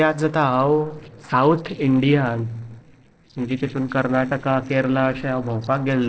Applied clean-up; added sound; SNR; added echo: neural separator model SepFormer DNS4.